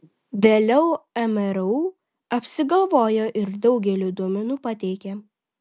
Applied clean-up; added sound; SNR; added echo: none; none; none; none.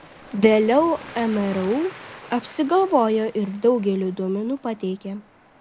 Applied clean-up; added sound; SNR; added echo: none; Waves, surf; 20 dB; none.